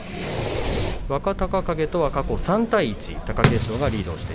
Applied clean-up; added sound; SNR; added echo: none; Fireworks; 1 dB; none.